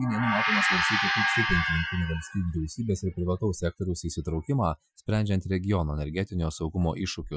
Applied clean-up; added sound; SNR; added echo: classical method Wiener filter.